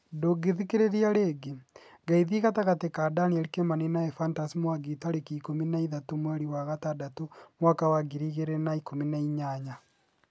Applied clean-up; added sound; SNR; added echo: none; none; none; none.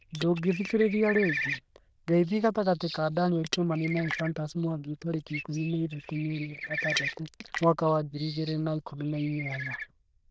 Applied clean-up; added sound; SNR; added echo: neural diffusion model UNIVERSE++.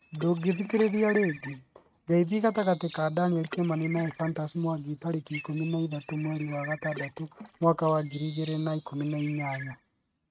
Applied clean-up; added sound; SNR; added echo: neural mask model RNNoise.